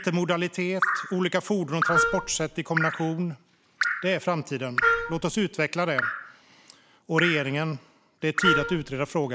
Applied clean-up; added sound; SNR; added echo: none; Wind instrument, woodwind instrument + Drip; 2 dB; none.